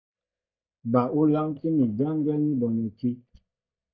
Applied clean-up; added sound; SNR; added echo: neural mask model DeepFilterNet 3.